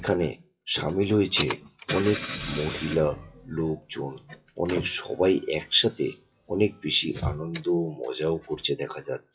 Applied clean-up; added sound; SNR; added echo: classical method WPE with log-MMSE.